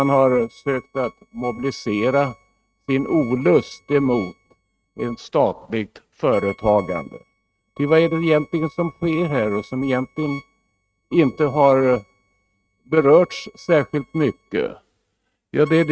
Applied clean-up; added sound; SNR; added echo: neural mask model RNNoise.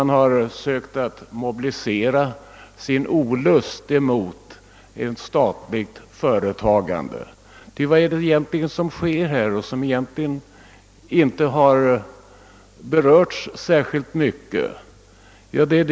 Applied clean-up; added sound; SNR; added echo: none; none; none; none.